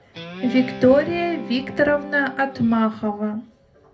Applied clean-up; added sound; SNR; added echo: none; Guitar; 13 dB; reverberation time 0.3 s.